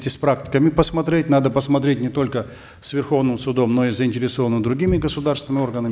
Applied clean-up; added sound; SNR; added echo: none; none; none; none.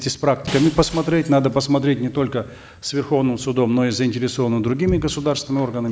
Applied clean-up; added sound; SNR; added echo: none; Shatter; 18 dB; none.